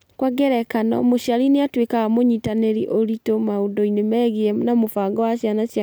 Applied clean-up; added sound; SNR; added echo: none; none; none; none.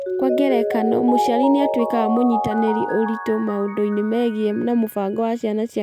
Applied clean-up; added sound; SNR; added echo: none; Mallet percussion; 4 dB; none.